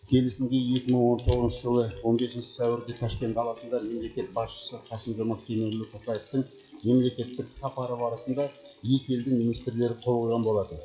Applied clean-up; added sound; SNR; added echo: classical method WPE with log-MMSE.